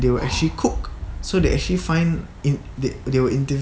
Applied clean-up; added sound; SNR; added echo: none; none; none; none.